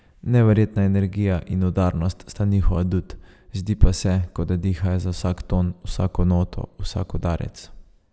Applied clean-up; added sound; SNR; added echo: none; none; none; none.